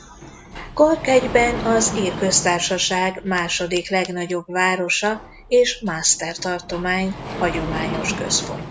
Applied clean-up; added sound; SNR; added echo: none; Sliding door; 10 dB; none.